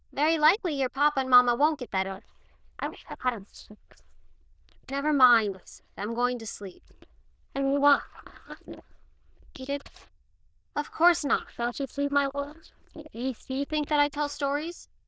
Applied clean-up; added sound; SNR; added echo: neural diffusion model UNIVERSE++.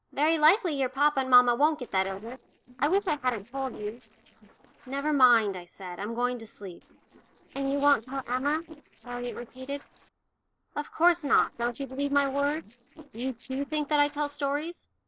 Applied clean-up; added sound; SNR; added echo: neural separator model SepFormer DNS4.